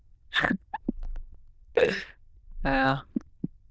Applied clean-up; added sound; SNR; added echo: neural diffusion model UNIVERSE++.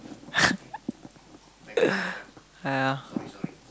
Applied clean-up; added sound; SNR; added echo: none; none; none; none.